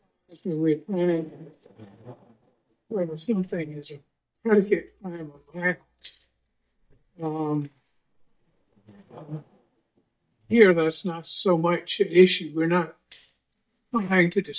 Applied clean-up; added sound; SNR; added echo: neural mask model DeepFilterNet 3.